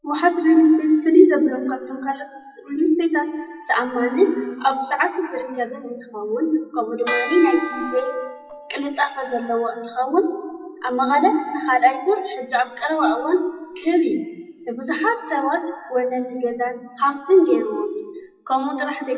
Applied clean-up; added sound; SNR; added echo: classical method WPE with log-MMSE.